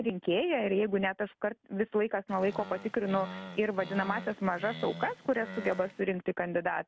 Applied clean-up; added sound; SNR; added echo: none; Animal; 13 dB; none.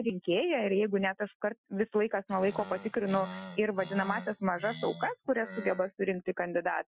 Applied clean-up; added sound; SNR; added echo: classical method Wiener filter.